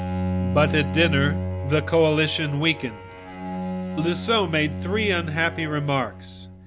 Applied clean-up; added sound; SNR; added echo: none; Bowed string instrument; 5 dB; none.